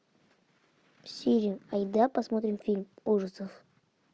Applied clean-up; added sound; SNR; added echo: none; none; none; none.